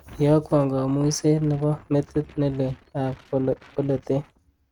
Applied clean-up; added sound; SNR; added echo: neural mask model RNNoise.